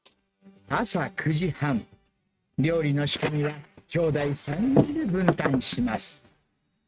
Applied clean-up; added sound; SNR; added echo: neural mask model RNNoise.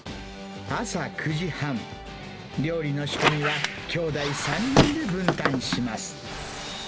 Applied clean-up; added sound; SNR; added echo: none; Squeak; -3 dB; none.